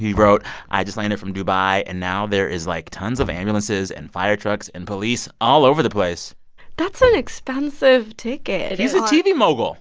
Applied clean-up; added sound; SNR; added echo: none; Knock; 19 dB; none.